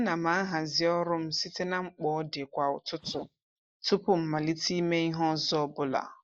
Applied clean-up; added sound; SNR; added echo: neural mask model Resemble Enhance denoiser.